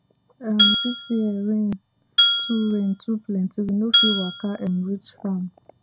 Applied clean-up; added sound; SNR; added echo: none; Glass; -2 dB; none.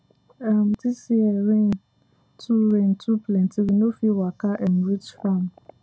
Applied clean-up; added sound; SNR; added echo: none; none; none; none.